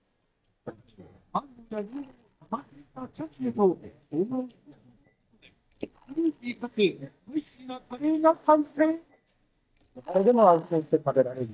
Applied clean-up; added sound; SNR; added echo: neural mask model DeepFilterNet 3.